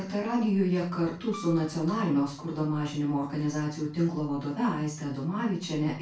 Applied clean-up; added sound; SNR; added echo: none; Piano; 19 dB; reverberation time 0.3 s.